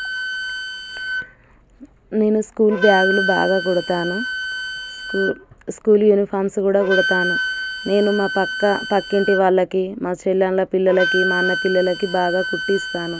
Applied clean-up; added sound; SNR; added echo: none; Wind instrument, woodwind instrument; 6 dB; none.